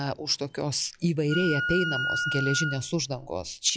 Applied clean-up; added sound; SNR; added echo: classical method log-MMSE.